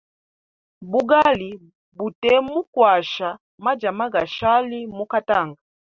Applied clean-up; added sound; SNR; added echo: none; none; none; none.